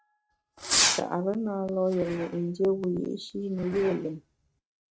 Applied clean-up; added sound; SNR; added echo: neural mask model RNNoise.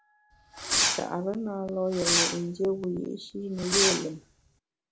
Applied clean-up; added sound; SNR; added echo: none; Fireworks; -2 dB; none.